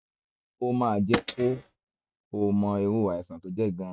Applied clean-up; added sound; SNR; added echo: neural mask model RNNoise.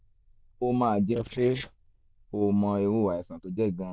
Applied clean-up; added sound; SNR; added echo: neural diffusion model UNIVERSE++.